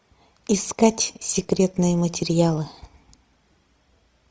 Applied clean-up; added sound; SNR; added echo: none; none; none; none.